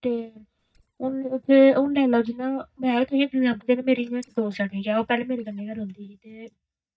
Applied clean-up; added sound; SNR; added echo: neural mask model DeepFilterNet 3.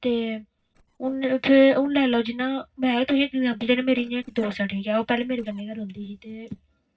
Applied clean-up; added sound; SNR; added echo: neural separator model SepFormer DNS4.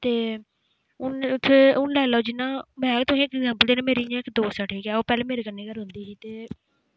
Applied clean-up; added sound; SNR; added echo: none; none; none; none.